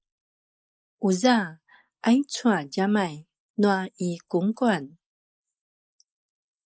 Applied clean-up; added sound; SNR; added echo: neural mask model Resemble Enhance denoiser.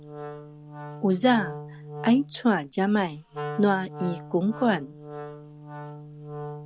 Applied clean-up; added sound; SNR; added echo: none; Wind instrument, woodwind instrument; 12 dB; none.